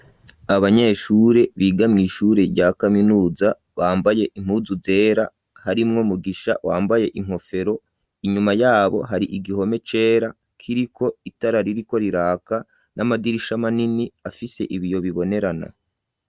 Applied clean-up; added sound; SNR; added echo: none; none; none; none.